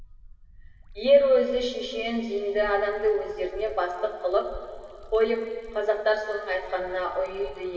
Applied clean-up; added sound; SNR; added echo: none; Liquid; 19 dB; reverberation time 2.7 s.